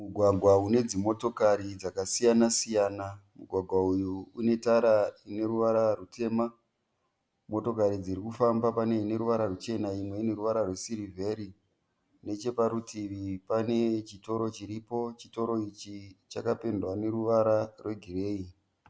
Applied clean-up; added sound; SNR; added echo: none; none; none; none.